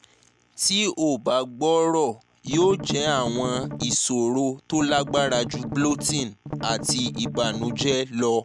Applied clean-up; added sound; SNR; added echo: none; Strum; 7 dB; none.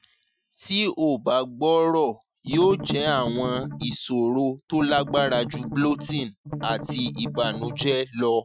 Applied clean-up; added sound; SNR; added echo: classical method Wiener filter.